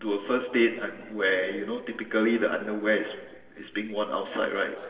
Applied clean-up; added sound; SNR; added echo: neural separator model SepFormer DNS4.